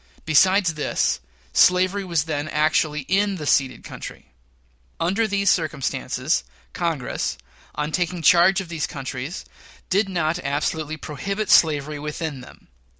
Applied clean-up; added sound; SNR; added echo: none; none; none; none.